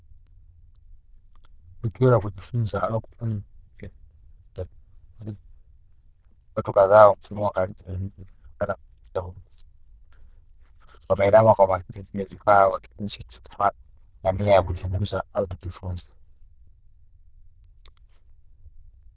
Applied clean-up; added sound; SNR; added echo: neural diffusion model UNIVERSE++.